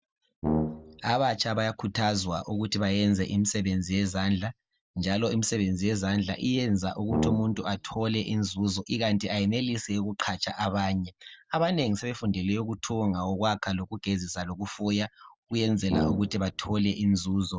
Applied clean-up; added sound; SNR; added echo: none; Brass instrument; 4 dB; none.